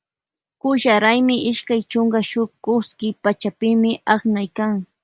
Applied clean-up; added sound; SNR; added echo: none; none; none; none.